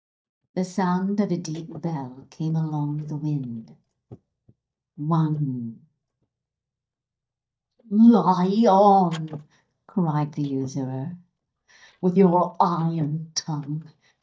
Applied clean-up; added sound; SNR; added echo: neural mask model DeepFilterNet 3.